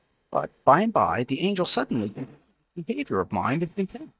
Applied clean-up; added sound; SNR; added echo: neural mask model DeepFilterNet 3.